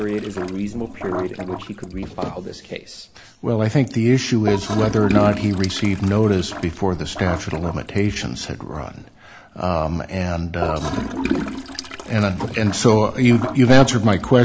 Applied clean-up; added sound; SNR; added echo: none; Toilet flush / Gurgling; 11 dB; none.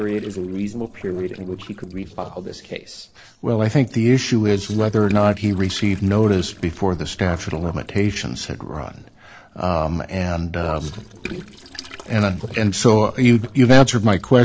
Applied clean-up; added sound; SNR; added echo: neural separator model SepFormer DNS4.